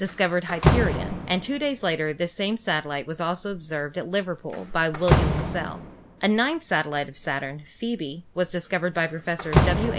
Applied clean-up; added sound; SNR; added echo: none; Slam; 1 dB; none.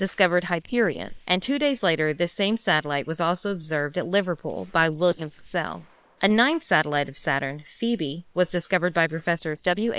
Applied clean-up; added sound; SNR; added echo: neural separator model SepFormer WHAM!.